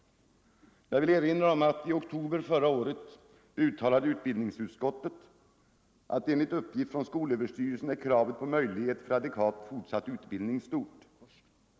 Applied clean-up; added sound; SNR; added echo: none; none; none; none.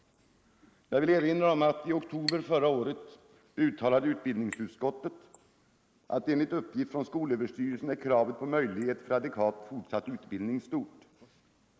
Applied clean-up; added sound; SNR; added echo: neural mask model Resemble Enhance denoiser.